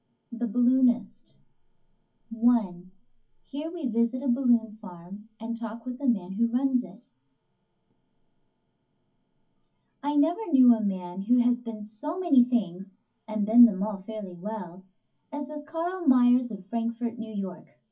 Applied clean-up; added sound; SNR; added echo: none; none; none; reverberation time 0.3 s.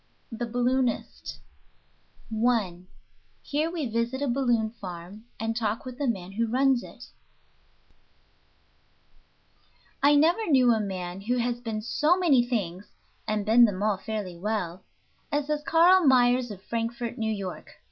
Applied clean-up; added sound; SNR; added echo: none; none; none; none.